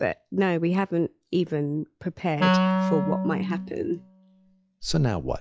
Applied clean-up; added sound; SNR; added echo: classical method log-MMSE.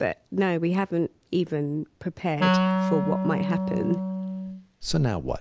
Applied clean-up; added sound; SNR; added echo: none; Wind instrument, woodwind instrument; -1 dB; none.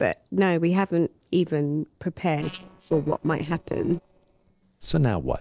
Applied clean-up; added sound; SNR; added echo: neural separator model SepFormer DNS4.